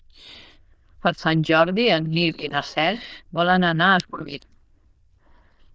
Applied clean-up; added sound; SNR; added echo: neural diffusion model UNIVERSE++.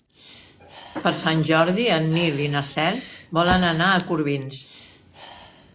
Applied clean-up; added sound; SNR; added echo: none; Breathing; 16 dB; none.